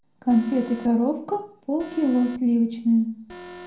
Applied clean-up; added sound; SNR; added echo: none; Alarm; 20 dB; reverberation time 0.6 s.